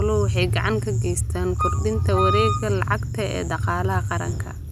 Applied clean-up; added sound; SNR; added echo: none; Wind instrument, woodwind instrument; 5 dB; none.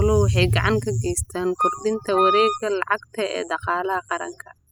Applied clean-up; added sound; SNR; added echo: classical method spectral subtraction.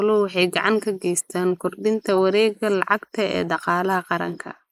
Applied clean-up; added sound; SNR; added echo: neural mask model Resemble Enhance denoiser.